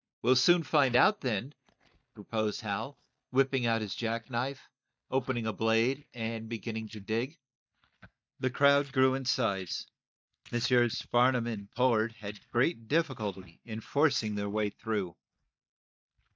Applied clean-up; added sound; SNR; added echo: neural mask model DeepFilterNet 3.